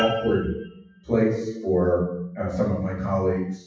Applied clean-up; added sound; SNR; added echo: classical method WPE with log-MMSE.